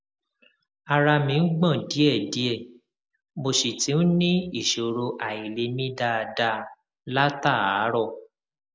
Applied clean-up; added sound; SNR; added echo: none; none; none; none.